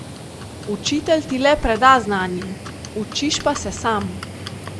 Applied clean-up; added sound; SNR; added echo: none; Livestock, farm animals, working animals; 12 dB; none.